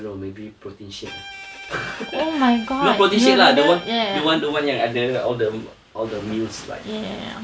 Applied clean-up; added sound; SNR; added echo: none; Bowed string instrument; 16 dB; none.